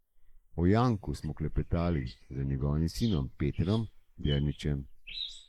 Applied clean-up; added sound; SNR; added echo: neural mask model Resemble Enhance denoiser.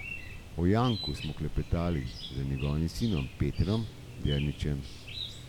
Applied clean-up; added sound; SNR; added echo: none; Chirp, tweet; 10 dB; none.